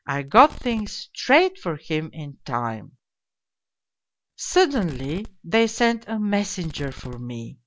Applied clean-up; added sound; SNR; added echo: none; Fireworks; 15 dB; none.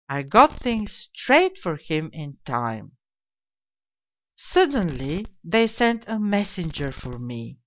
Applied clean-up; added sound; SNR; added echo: neural mask model DeepFilterNet 3.